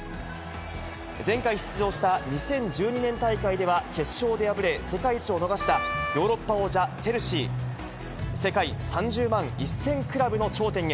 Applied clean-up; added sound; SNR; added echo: none; Wind instrument, woodwind instrument; 6 dB; none.